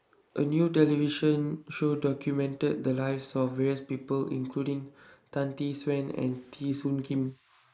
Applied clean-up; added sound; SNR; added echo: neural mask model Resemble Enhance denoiser.